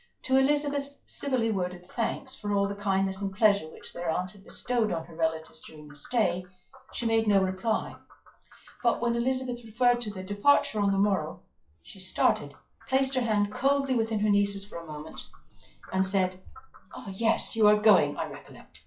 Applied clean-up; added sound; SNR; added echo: classical method log-MMSE.